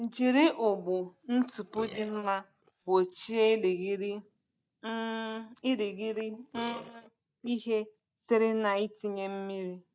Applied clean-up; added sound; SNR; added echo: neural mask model DeepFilterNet 3.